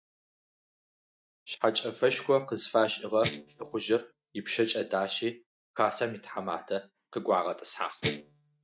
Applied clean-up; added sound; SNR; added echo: neural mask model DeepFilterNet 3.